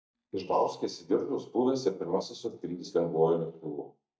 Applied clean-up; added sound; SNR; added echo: neural mask model DeepFilterNet 3.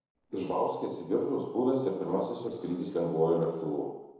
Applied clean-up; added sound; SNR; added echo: neural separator model SepFormer DNS4.